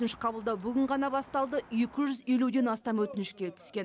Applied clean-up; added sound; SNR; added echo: none; none; none; none.